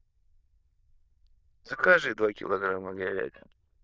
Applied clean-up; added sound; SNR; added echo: neural diffusion model UNIVERSE++.